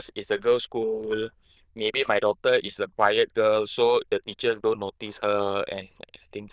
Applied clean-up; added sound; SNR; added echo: neural diffusion model UNIVERSE++.